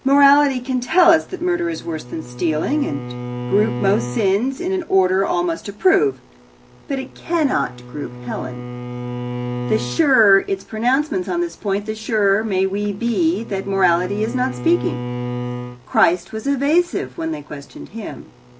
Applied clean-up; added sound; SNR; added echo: none; Bowed string instrument; 11 dB; none.